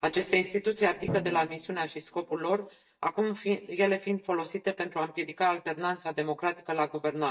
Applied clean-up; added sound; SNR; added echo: neural mask model DeepFilterNet 3.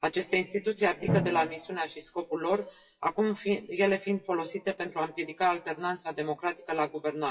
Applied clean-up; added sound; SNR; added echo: classical method WPE with log-MMSE.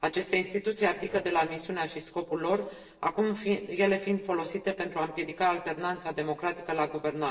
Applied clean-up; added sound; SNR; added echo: neural separator model SepFormer DNS4.